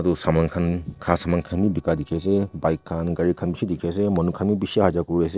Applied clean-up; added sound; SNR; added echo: neural separator model SepFormer DNS4.